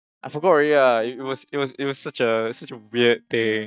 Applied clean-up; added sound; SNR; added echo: neural mask model DeepFilterNet 3.